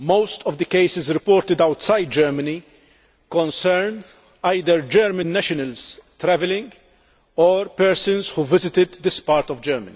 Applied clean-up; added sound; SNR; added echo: none; none; none; none.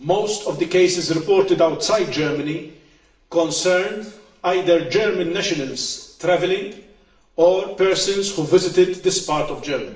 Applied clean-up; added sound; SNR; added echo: none; none; none; reverberation time 0.7 s.